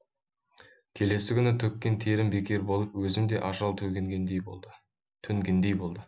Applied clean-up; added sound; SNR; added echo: none; none; none; none.